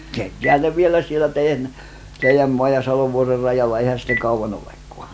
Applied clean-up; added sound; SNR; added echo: none; Telephone; 13 dB; none.